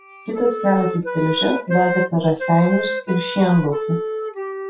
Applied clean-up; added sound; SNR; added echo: classical method WPE with log-MMSE.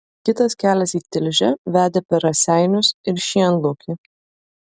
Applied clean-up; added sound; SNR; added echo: none; none; none; none.